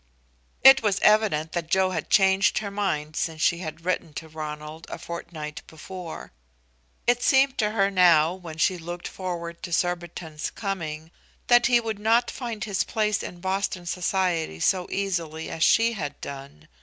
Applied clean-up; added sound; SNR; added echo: none; none; none; none.